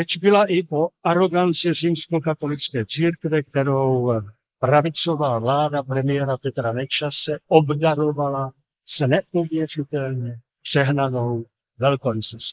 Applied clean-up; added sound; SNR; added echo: neural mask model Resemble Enhance denoiser.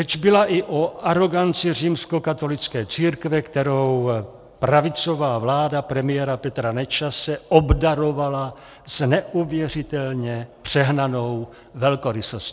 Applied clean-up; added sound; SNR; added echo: none; none; none; none.